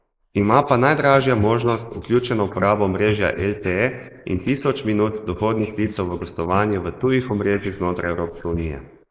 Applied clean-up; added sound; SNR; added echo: neural mask model Resemble Enhance denoiser.